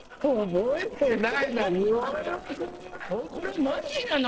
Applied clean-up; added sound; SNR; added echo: neural separator model SepFormer DNS4.